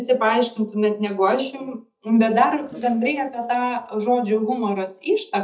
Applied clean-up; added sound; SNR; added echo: neural mask model DeepFilterNet 3.